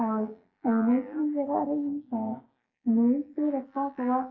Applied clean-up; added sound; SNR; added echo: neural mask model Resemble Enhance denoiser.